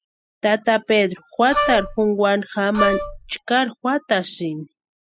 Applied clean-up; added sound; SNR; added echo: classical method spectral subtraction.